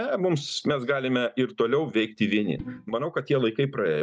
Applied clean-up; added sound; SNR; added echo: neural mask model DeepFilterNet 3.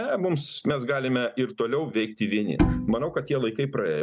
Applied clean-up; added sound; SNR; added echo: none; Bowed string instrument; 2 dB; none.